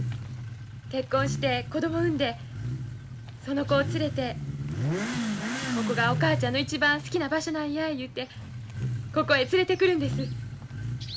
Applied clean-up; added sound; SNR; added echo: none; Motorcycle / Accelerating, revving, vroom; 4 dB; none.